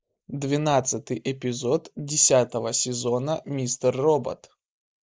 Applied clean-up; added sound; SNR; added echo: neural mask model Resemble Enhance denoiser.